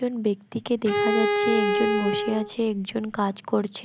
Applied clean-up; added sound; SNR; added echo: none; Bowed string instrument; -1 dB; none.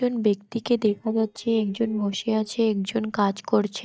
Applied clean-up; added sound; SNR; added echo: neural mask model DeepFilterNet 3.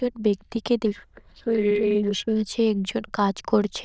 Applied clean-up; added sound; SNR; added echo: neural diffusion model UNIVERSE++.